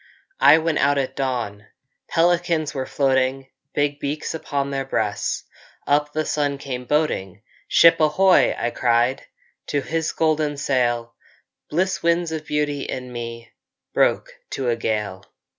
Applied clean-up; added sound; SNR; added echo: none; none; none; none.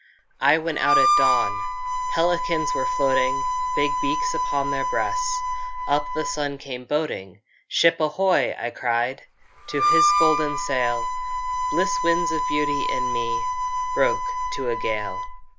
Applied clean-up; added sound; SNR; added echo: none; Harmonica; -1 dB; none.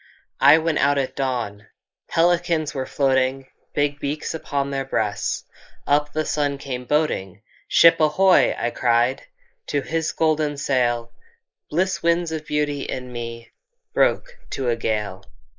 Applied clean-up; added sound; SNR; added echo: neural mask model Resemble Enhance denoiser.